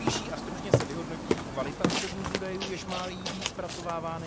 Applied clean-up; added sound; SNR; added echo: none; Burping, eructation; -5 dB; none.